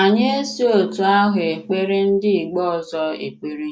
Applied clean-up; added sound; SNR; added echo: none; none; none; none.